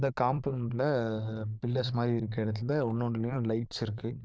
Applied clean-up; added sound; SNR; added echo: neural diffusion model UNIVERSE++.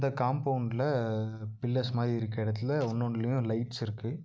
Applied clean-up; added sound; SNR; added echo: neural mask model DeepFilterNet 3.